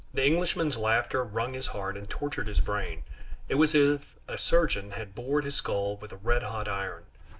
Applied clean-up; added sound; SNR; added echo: none; none; none; none.